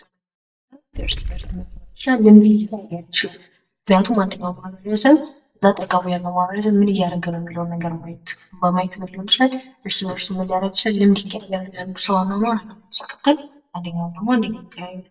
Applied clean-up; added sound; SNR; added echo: neural mask model DeepFilterNet 3.